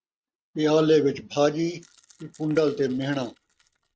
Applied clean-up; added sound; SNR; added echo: neural mask model RNNoise.